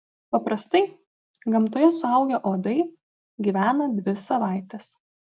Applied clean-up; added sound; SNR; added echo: none; none; none; none.